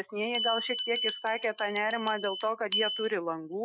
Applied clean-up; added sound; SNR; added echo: classical method Wiener filter.